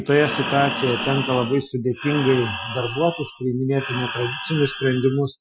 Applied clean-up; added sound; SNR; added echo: classical method Wiener filter.